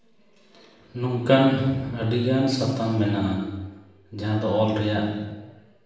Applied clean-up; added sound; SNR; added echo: none; none; none; reverberation time 1.1 s.